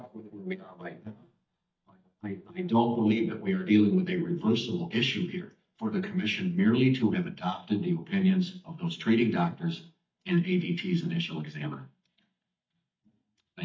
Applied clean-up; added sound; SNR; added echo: neural mask model DeepFilterNet 3.